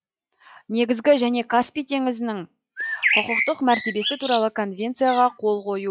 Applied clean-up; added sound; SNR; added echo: classical method log-MMSE.